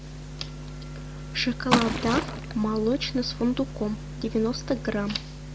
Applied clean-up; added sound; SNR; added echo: none; Liquid; 4 dB; none.